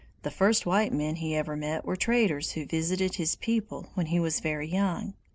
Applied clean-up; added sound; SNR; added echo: none; none; none; none.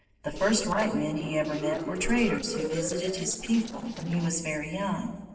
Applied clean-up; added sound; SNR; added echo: neural separator model SepFormer DNS4.